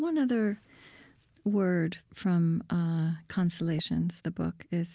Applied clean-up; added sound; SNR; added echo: none; none; none; none.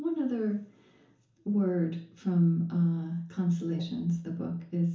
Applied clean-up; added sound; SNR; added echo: none; none; none; reverberation time 0.7 s.